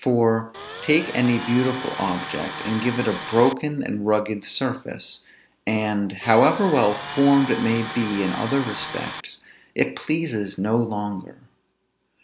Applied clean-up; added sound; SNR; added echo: none; Tools; 9 dB; none.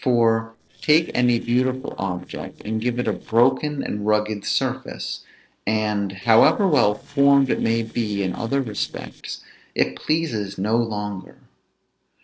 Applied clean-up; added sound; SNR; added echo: neural separator model SepFormer DNS4.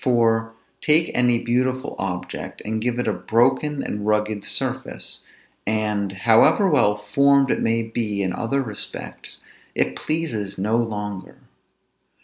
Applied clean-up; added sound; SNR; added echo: none; none; none; none.